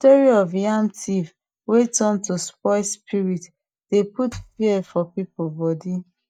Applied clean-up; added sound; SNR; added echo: neural mask model DeepFilterNet 3.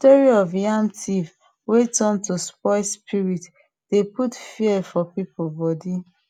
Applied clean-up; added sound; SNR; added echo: none; none; none; none.